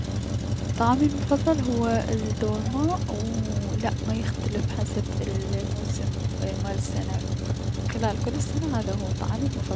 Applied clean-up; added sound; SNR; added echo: none; Truck; -2 dB; none.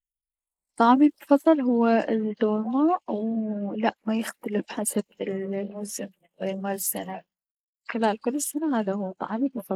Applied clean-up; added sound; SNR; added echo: neural mask model Resemble Enhance denoiser.